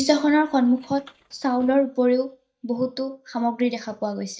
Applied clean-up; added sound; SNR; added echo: neural mask model DeepFilterNet 3.